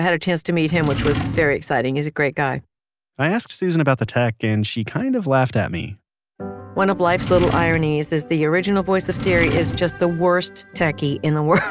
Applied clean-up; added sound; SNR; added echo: none; Drawer open or close; 6 dB; none.